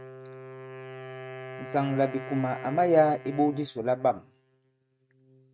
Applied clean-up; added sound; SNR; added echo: neural mask model RNNoise.